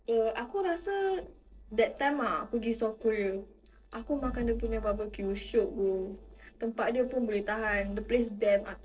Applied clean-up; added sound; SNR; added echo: neural separator model SepFormer DNS4.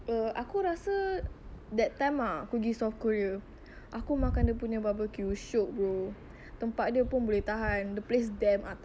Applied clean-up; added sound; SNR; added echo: none; none; none; none.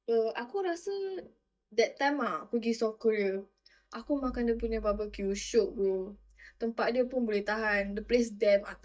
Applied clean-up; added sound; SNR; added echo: neural mask model DeepFilterNet 3.